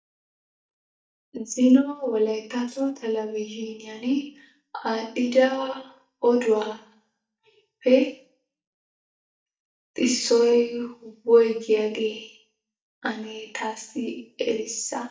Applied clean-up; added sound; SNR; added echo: neural mask model DeepFilterNet 3.